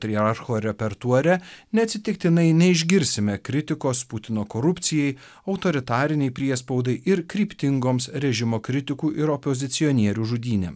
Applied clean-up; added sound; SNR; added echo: none; none; none; none.